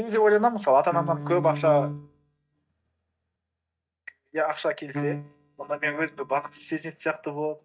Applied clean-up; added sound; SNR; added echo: neural mask model DeepFilterNet 3.